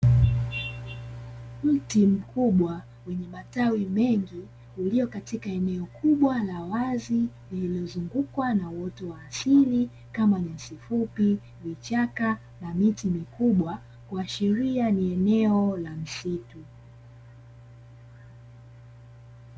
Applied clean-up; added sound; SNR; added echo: none; none; none; none.